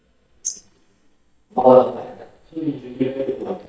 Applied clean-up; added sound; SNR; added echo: neural mask model DeepFilterNet 3.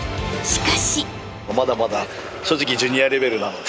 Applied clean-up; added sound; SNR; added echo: none; none; none; none.